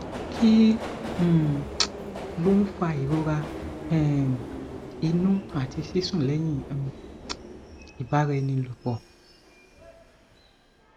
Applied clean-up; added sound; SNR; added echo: none; Subway, metro, underground; 11 dB; none.